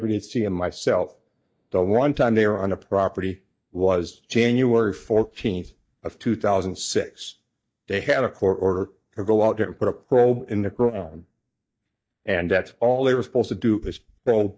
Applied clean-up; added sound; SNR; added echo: neural mask model DeepFilterNet 3.